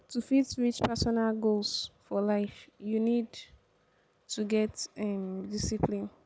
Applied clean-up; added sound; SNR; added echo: none; none; none; none.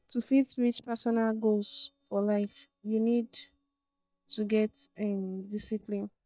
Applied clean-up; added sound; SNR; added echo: neural mask model DeepFilterNet 3.